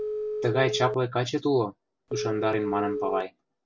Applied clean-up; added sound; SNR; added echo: none; Telephone; 5 dB; none.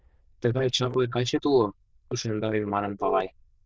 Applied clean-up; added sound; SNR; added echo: neural diffusion model UNIVERSE++.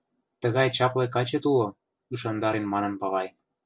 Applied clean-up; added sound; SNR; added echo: none; none; none; none.